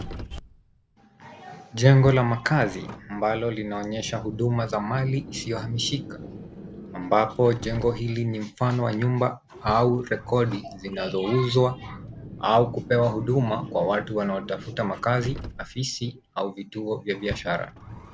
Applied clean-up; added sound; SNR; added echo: none; Car; 15 dB; none.